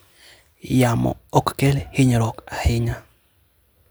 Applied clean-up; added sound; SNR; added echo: none; none; none; none.